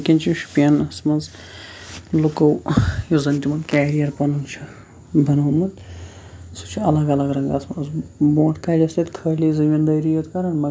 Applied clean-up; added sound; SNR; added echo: none; none; none; none.